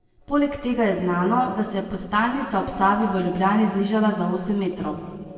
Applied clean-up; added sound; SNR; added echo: neural separator model SepFormer DNS4.